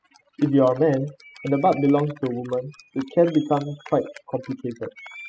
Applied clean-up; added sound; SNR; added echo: classical method spectral subtraction.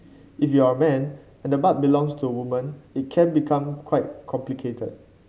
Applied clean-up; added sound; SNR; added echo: none; none; none; none.